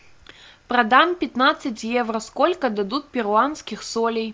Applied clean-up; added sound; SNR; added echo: none; none; none; none.